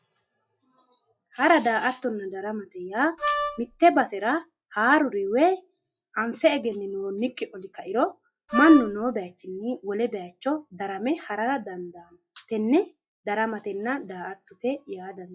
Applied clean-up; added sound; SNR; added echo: classical method log-MMSE.